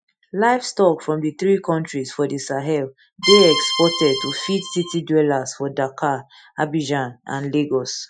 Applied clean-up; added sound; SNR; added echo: classical method Wiener filter.